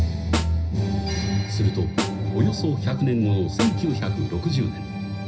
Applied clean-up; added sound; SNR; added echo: none; Snare drum; 11 dB; reverberation time 0.5 s.